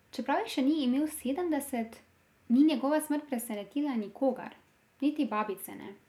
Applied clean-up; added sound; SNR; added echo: none; none; none; none.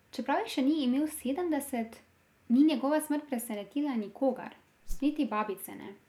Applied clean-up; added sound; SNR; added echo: none; Whoosh, swoosh, swish; 5 dB; none.